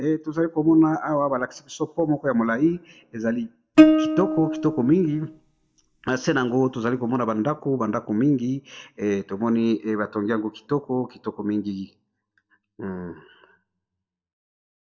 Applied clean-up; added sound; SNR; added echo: neural mask model DeepFilterNet 3.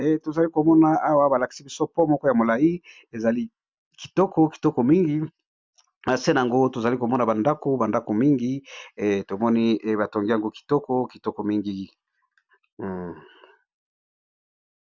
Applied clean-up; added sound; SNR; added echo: none; none; none; none.